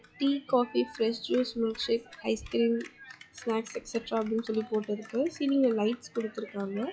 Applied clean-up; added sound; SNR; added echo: classical method log-MMSE.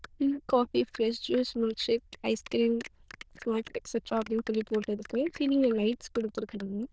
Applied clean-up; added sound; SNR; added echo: neural diffusion model UNIVERSE++.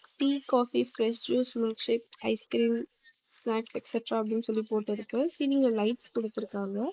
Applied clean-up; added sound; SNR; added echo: neural mask model Resemble Enhance denoiser.